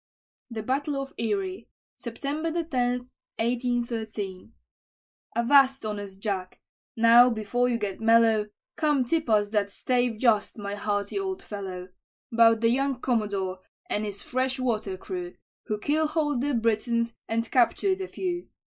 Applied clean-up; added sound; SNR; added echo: neural mask model Resemble Enhance denoiser.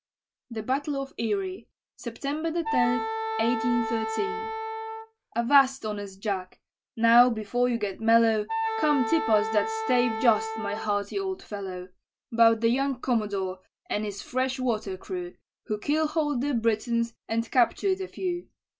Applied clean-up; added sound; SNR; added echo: none; Wind instrument, woodwind instrument; 5 dB; none.